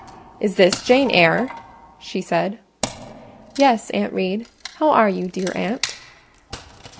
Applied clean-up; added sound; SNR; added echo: none; Wood; 14 dB; none.